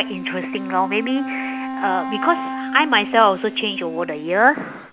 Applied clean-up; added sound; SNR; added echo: none; Wind instrument, woodwind instrument; 8 dB; none.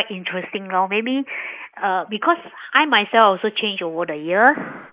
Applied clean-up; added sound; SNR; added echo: neural mask model Resemble Enhance denoiser.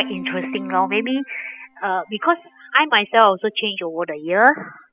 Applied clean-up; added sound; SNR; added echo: classical method spectral subtraction.